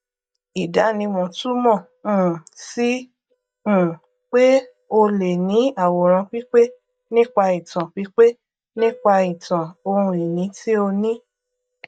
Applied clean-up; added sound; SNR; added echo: neural mask model DeepFilterNet 3.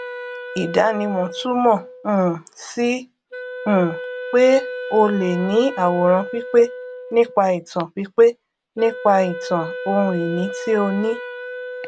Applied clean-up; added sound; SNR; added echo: none; Wind instrument, woodwind instrument; 12 dB; none.